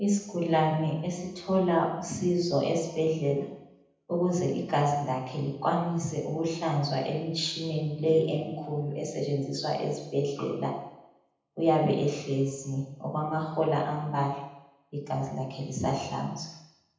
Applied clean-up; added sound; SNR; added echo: none; none; none; reverberation time 0.8 s.